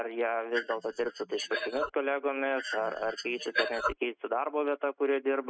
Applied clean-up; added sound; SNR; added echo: neural mask model RNNoise.